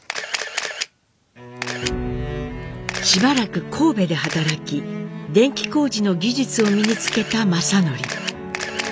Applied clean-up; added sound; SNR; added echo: none; Camera; 10 dB; none.